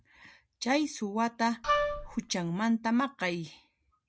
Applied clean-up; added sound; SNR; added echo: none; Wind instrument, woodwind instrument; -1 dB; none.